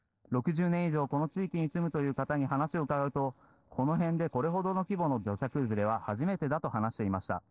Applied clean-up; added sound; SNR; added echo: neural separator model SepFormer DNS4.